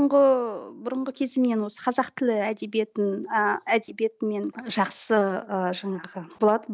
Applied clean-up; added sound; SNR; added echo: none; none; none; none.